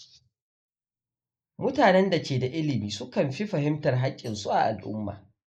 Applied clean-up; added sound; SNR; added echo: neural mask model Resemble Enhance denoiser.